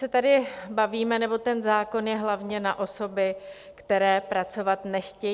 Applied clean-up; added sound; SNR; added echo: none; none; none; none.